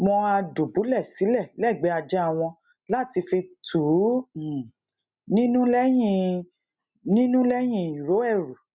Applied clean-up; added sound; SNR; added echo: none; none; none; none.